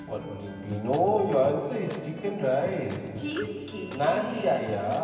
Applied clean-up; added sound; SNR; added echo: none; Acoustic guitar; 12 dB; reverberation time 2.5 s.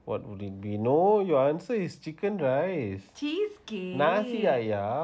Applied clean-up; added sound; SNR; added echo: none; none; none; none.